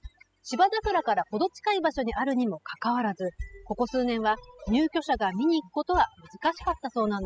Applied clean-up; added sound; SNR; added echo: classical method spectral subtraction.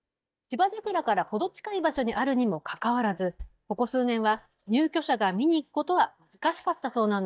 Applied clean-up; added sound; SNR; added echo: neural mask model DeepFilterNet 3.